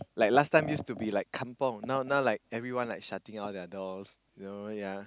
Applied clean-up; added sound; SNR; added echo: none; none; none; none.